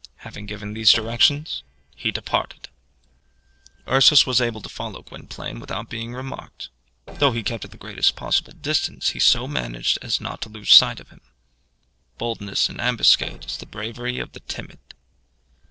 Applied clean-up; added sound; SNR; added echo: neural separator model SepFormer DNS4.